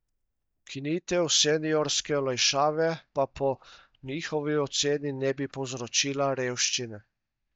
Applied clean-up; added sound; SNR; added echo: neural mask model DeepFilterNet 3.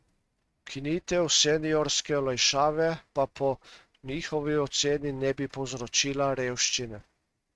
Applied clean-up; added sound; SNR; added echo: neural mask model RNNoise.